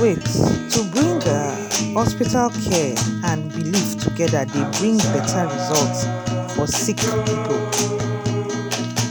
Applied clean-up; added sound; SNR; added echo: none; Acoustic guitar; 0 dB; none.